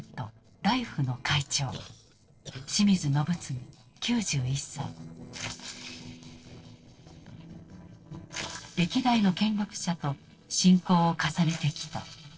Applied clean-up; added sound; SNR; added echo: neural separator model SepFormer DNS4.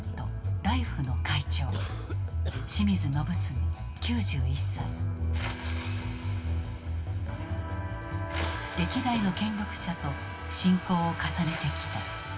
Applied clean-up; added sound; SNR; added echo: none; Cough; 13 dB; reverberation time 2.8 s.